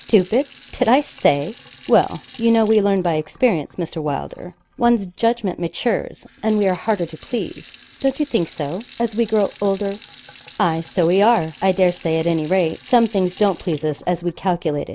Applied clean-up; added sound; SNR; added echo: none; Sink (filling or washing) / Water tap, faucet; 18 dB; none.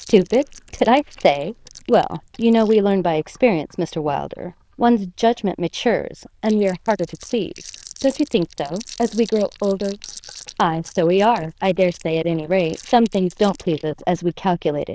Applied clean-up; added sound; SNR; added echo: neural diffusion model UNIVERSE++.